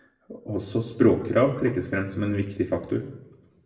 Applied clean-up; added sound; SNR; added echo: none; none; none; reverberation time 0.8 s.